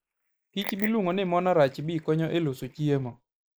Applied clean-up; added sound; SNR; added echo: neural mask model Resemble Enhance denoiser.